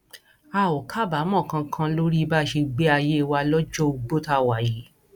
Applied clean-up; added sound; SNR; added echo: none; none; none; none.